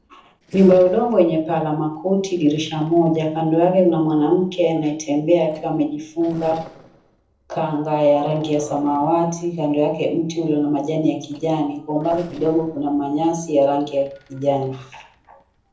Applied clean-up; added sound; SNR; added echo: neural separator model SepFormer DNS4.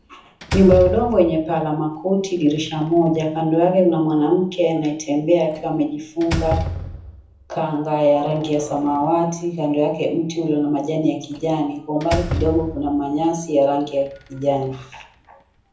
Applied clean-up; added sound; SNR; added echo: none; Slam; 12 dB; reverberation time 0.6 s.